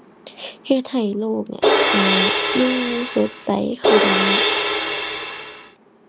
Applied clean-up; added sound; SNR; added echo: none; Crash cymbal; -4 dB; none.